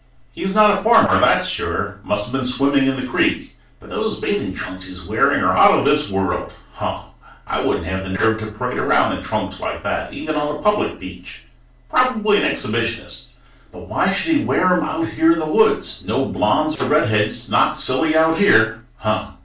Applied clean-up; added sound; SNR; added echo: neural separator model SepFormer DNS4.